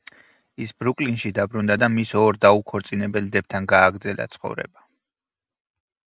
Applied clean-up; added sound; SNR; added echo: none; none; none; none.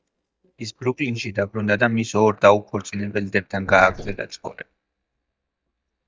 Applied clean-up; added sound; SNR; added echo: neural mask model DeepFilterNet 3.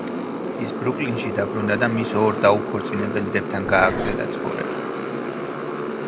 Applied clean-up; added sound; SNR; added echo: none; Motorcycle + Growling; 2 dB; none.